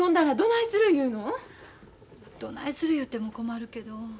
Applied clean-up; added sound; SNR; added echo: none; none; none; none.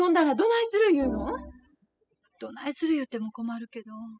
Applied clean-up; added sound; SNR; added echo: classical method spectral subtraction.